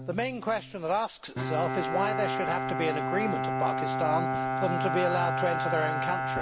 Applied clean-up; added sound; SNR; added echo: none; Bowed string instrument; 0 dB; none.